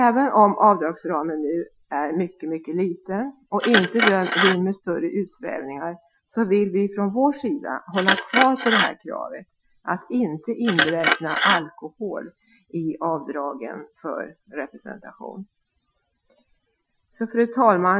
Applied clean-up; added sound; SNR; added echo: classical method Wiener filter.